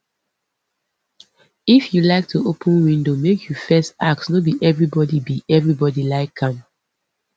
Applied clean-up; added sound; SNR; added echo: none; none; none; none.